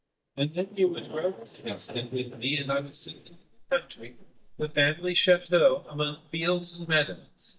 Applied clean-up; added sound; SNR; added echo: neural mask model DeepFilterNet 3.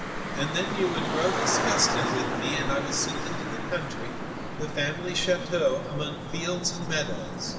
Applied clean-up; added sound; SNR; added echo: none; Traffic noise, roadway noise; 2 dB; reverberation time 2.3 s.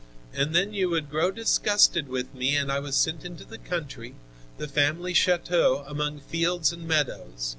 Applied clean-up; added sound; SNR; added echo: none; none; none; none.